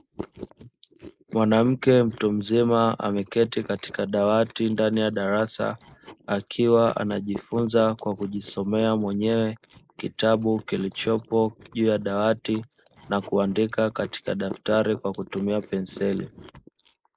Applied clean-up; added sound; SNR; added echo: neural mask model Resemble Enhance denoiser.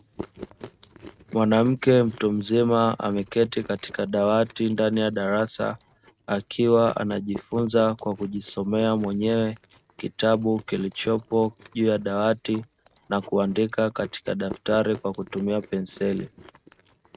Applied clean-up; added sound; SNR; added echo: neural mask model RNNoise.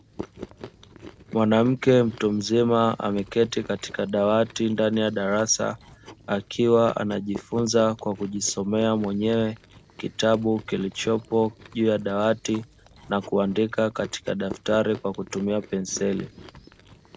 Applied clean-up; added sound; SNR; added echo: none; Chewing, mastication; 19 dB; none.